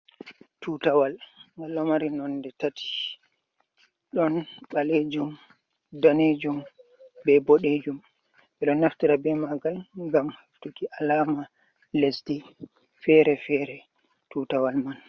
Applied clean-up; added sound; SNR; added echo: none; none; none; none.